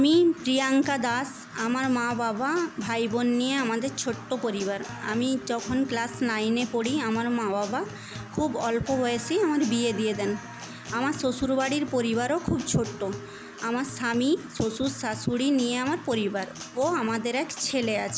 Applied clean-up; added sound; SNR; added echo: none; Guitar; 15 dB; none.